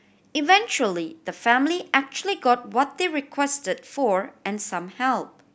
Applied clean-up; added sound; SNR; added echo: none; none; none; none.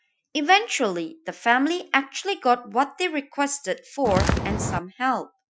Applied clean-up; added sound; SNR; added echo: classical method Wiener filter.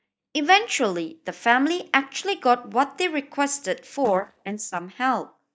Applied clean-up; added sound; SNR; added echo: neural mask model DeepFilterNet 3.